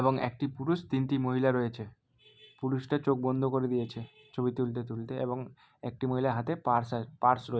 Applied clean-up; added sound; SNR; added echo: none; none; none; none.